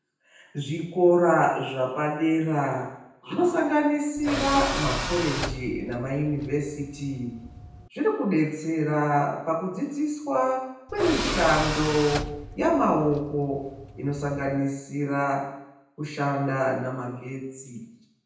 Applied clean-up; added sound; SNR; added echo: none; Tools; 7 dB; reverberation time 0.9 s.